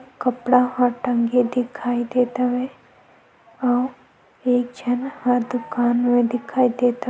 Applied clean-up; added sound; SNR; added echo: none; none; none; none.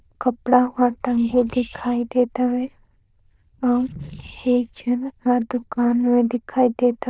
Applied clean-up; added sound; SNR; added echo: neural diffusion model UNIVERSE++.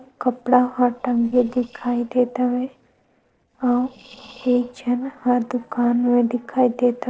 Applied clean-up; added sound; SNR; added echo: neural separator model SepFormer DNS4.